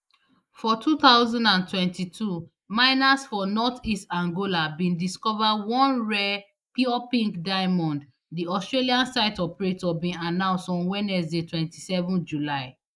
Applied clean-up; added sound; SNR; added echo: neural mask model Resemble Enhance denoiser.